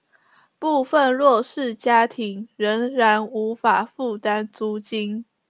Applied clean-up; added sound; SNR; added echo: none; none; none; none.